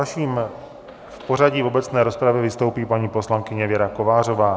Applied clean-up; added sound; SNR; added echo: none; none; none; none.